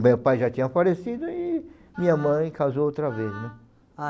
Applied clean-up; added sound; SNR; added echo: none; Wind instrument, woodwind instrument; 19 dB; none.